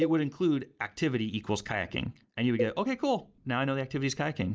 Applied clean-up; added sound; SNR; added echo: neural mask model Resemble Enhance denoiser.